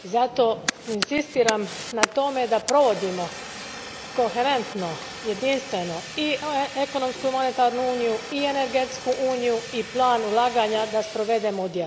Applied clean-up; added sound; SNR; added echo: none; Fire; 11 dB; none.